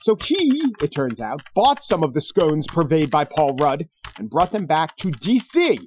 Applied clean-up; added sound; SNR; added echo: classical method Wiener filter.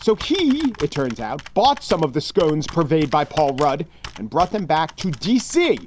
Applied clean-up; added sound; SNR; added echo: none; Computer keyboard; 17 dB; none.